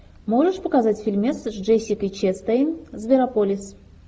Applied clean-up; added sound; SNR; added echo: none; none; none; none.